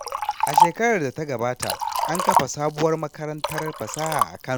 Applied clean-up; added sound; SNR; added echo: none; Liquid; -1 dB; none.